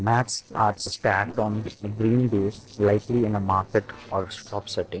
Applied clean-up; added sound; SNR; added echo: neural separator model SepFormer DNS4.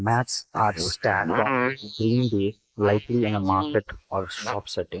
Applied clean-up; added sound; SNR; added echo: neural mask model Resemble Enhance denoiser.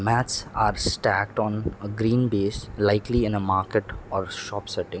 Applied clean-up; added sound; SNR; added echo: none; none; none; none.